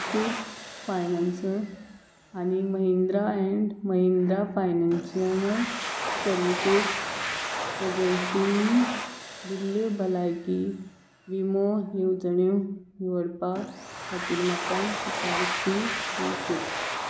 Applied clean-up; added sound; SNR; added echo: none; Domestic sounds, home sounds; 7 dB; none.